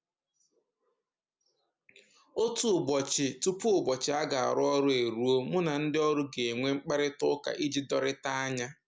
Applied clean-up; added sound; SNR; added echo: none; none; none; none.